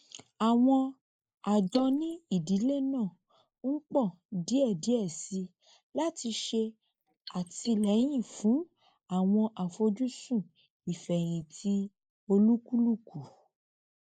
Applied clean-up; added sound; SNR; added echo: neural mask model Resemble Enhance denoiser.